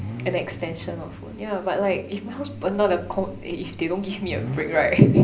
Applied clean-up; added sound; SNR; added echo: none; Idling / Accelerating, revving, vroom / Car; 12 dB; reverberation time 0.5 s.